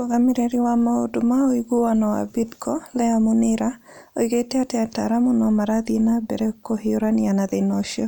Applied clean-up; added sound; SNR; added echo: none; none; none; none.